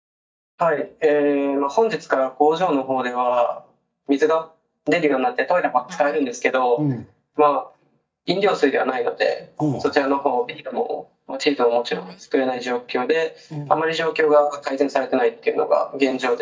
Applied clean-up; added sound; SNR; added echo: neural mask model DeepFilterNet 3.